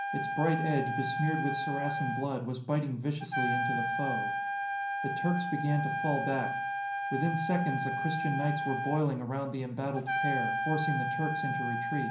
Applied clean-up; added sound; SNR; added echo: none; Trumpet; 1 dB; reverberation time 0.6 s.